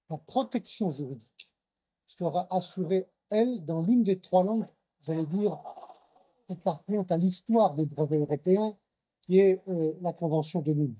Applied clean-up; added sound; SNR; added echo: neural mask model DeepFilterNet 3.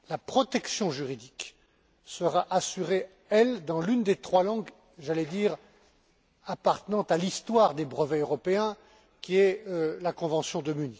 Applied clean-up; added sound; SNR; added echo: none; none; none; none.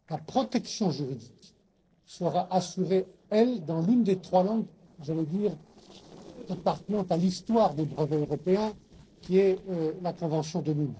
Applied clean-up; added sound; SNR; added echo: neural separator model SepFormer DNS4.